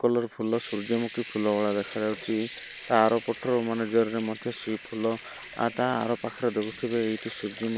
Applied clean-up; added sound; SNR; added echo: none; Sink (filling or washing) / Water tap, faucet / Liquid; 13 dB; none.